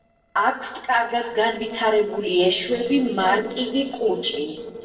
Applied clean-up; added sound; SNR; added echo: neural separator model SepFormer DNS4.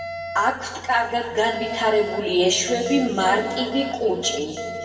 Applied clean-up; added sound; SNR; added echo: none; Alarm; 11 dB; reverberation time 2.4 s.